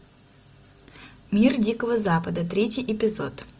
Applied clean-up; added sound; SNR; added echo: none; none; none; none.